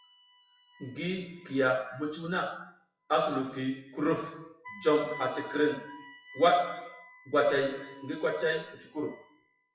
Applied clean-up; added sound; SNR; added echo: classical method WPE with log-MMSE.